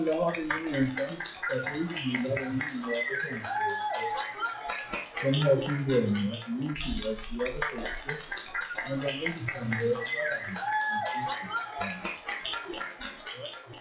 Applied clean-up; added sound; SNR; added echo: classical method WPE with log-MMSE.